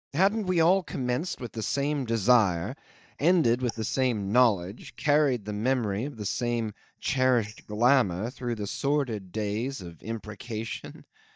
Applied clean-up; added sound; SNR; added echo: neural mask model DeepFilterNet 3.